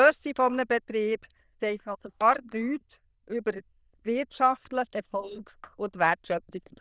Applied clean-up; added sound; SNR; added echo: neural diffusion model UNIVERSE++.